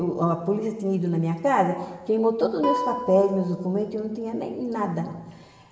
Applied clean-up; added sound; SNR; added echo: none; Guitar; 12 dB; reverberation time 1.1 s.